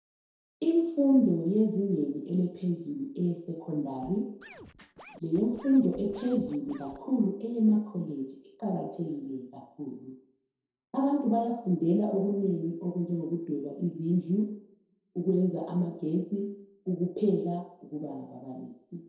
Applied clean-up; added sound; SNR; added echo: neural separator model SepFormer DNS4.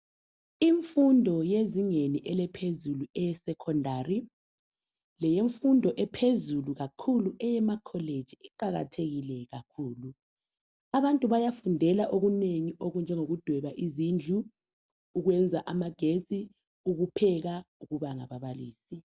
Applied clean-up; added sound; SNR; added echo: none; none; none; none.